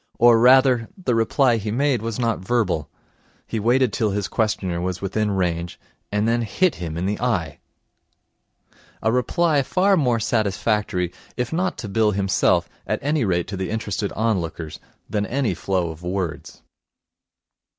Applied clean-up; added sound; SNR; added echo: none; none; none; none.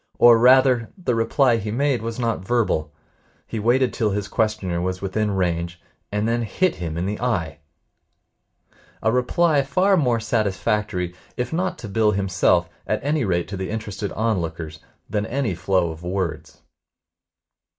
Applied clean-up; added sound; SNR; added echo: none; none; none; reverberation time 0.2 s.